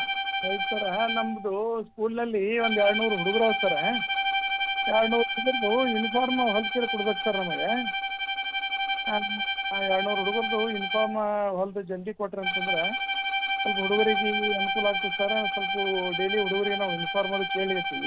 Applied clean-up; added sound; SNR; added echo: none; Bowed string instrument; 1 dB; none.